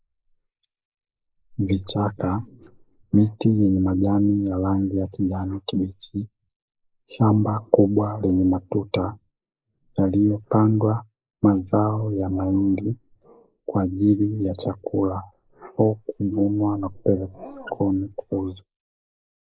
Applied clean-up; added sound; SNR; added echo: neural mask model Resemble Enhance denoiser.